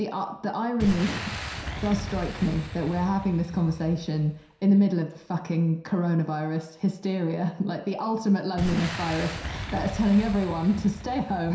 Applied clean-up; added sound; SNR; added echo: none; Boom; 11 dB; reverberation time 0.7 s.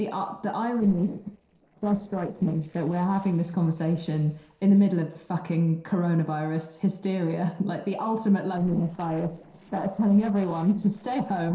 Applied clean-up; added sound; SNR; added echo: neural separator model SepFormer DNS4.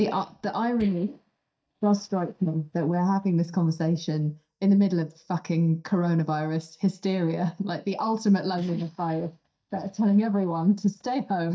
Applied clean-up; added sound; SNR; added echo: neural mask model DeepFilterNet 3.